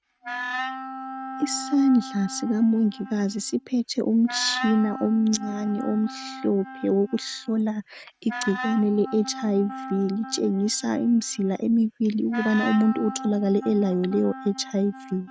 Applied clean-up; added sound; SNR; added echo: neural mask model RNNoise.